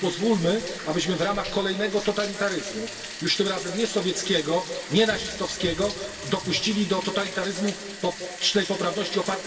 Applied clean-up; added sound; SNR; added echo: none; Bathtub (filling or washing); 11 dB; reverberation time 1.9 s.